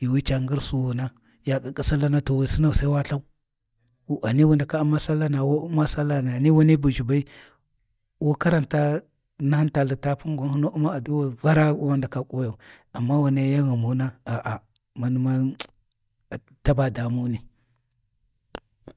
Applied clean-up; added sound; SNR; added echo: none; none; none; none.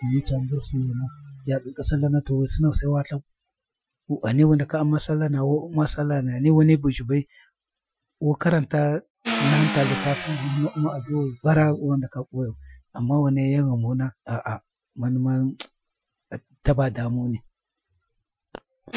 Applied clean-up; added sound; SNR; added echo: classical method Wiener filter.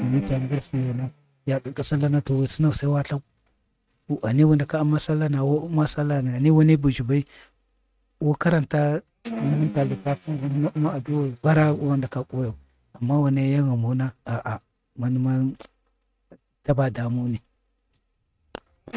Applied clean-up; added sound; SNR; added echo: neural mask model RNNoise.